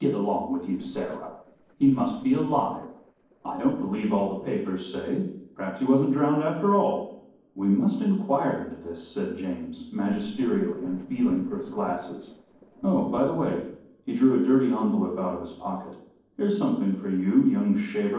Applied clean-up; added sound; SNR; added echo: neural separator model SepFormer DNS4.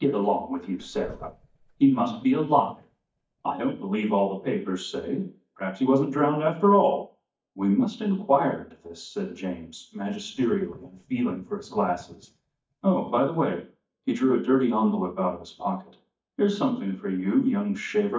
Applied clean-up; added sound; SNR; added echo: neural mask model DeepFilterNet 3.